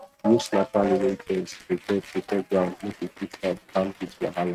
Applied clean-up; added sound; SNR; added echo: neural mask model RNNoise.